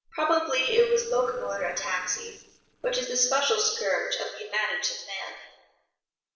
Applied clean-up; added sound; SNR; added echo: neural separator model SepFormer DNS4.